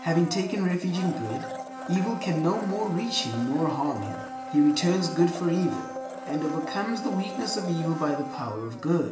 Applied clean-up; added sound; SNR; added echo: none; Domestic sounds, home sounds; 9 dB; reverberation time 1.0 s.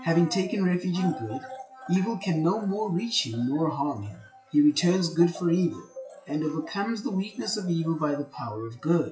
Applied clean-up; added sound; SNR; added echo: classical method WPE with log-MMSE.